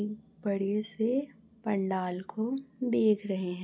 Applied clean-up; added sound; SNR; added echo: none; none; none; none.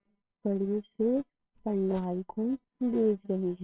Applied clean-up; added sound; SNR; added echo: neural separator model SepFormer WHAMR!.